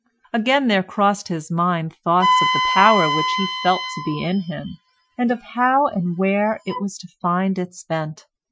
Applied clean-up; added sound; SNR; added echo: classical method Wiener filter.